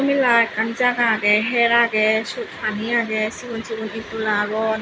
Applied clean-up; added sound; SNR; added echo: none; none; none; none.